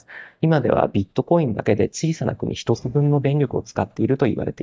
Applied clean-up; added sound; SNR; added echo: neural mask model DeepFilterNet 3.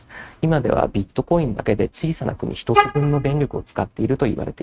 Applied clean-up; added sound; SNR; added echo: neural mask model RNNoise.